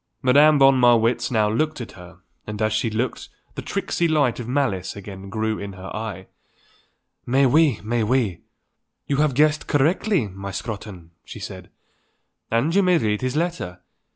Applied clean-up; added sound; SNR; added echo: none; none; none; none.